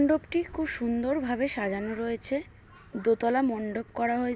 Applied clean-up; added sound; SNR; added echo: none; none; none; none.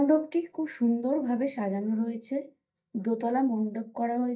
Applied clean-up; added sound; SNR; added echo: neural mask model DeepFilterNet 3.